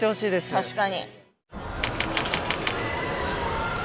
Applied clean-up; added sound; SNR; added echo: none; none; none; none.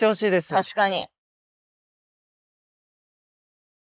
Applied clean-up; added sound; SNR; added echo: neural mask model Resemble Enhance denoiser.